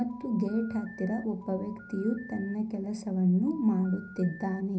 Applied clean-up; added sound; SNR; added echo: none; Telephone; 20 dB; reverberation time 0.4 s.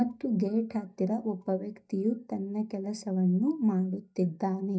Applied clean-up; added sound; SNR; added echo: neural mask model DeepFilterNet 3.